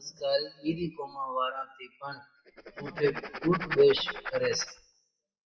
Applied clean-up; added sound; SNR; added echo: classical method WPE with log-MMSE.